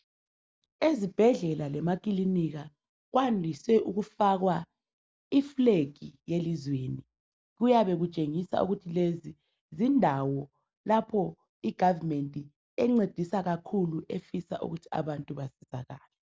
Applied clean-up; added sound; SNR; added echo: none; none; none; none.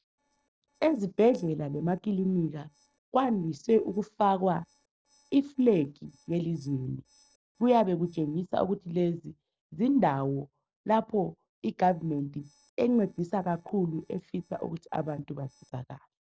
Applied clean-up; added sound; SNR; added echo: neural separator model SepFormer DNS4.